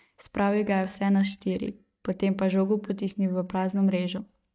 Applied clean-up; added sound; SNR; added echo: neural mask model DeepFilterNet 3.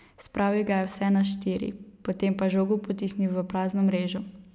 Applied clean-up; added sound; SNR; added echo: none; none; none; none.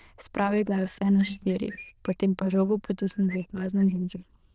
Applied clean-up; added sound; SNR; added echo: neural diffusion model UNIVERSE++.